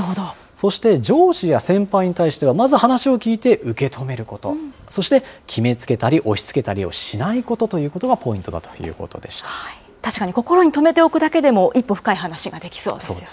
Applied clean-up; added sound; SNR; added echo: none; none; none; none.